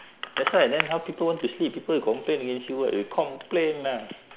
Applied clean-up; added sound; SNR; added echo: none; none; none; none.